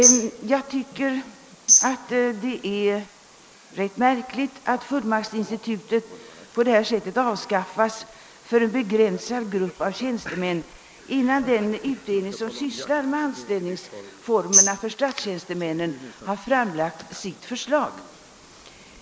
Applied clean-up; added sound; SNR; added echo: neural mask model Resemble Enhance denoiser.